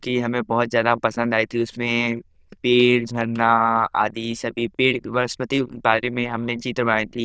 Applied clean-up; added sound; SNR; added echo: neural diffusion model UNIVERSE++.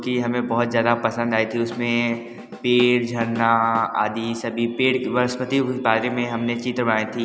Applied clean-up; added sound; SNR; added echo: none; Drum / Drum kit; 16 dB; none.